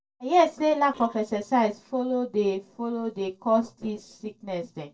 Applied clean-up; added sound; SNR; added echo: neural separator model SepFormer DNS4.